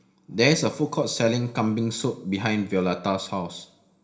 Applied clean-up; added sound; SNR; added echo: none; none; none; reverberation time 0.5 s.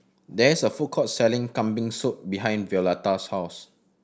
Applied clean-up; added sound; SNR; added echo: none; none; none; none.